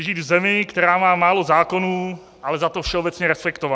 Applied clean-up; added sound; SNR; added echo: none; none; none; none.